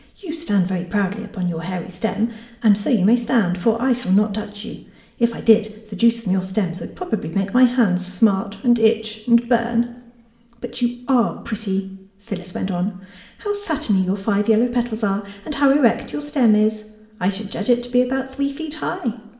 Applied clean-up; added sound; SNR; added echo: none; none; none; reverberation time 0.8 s.